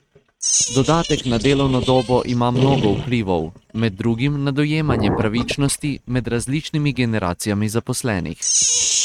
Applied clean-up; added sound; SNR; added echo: neural mask model RNNoise.